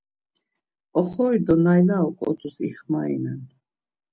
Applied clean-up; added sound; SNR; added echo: none; none; none; none.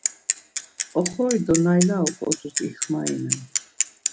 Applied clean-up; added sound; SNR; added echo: none; Bicycle; 4 dB; none.